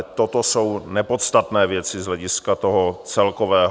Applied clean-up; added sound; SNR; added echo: none; none; none; none.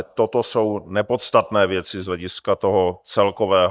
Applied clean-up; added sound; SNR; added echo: neural mask model DeepFilterNet 3.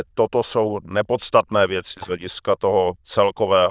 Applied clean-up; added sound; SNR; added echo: neural diffusion model UNIVERSE++.